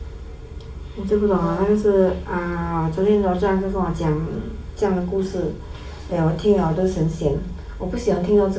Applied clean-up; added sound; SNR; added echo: none; Wind instrument, woodwind instrument; 13 dB; reverberation time 0.3 s.